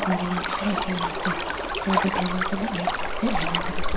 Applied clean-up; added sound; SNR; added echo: none; Stream; -3 dB; reverberation time 0.2 s.